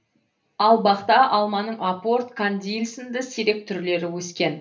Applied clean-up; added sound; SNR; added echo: none; none; none; reverberation time 0.3 s.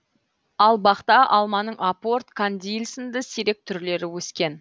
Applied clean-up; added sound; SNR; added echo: none; none; none; none.